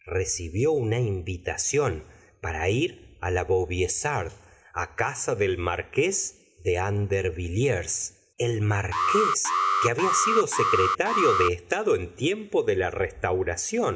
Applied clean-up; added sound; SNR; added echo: none; Alarm; -1 dB; none.